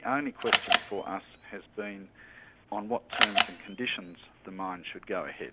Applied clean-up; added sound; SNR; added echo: none; Camera; -4 dB; none.